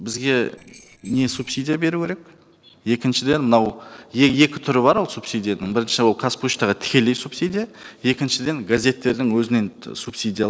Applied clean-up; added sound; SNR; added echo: neural separator model SepFormer DNS4.